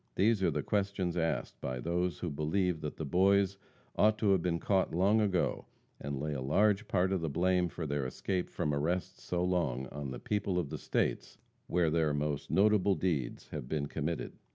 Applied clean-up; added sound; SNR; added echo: none; none; none; none.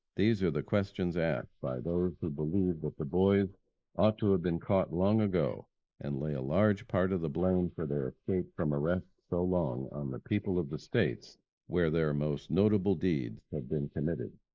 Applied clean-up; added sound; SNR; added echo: neural mask model Resemble Enhance denoiser.